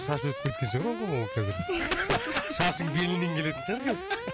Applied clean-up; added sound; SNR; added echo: none; Alarm; 8 dB; none.